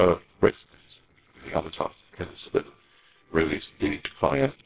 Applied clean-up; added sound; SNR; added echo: neural separator model SepFormer WHAMR!.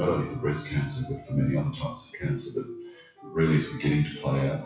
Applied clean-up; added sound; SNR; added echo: classical method WPE with log-MMSE.